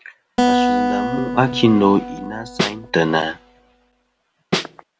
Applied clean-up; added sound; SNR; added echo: none; Snare drum + Acoustic guitar; 1 dB; none.